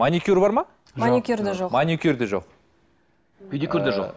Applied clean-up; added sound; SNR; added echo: none; none; none; none.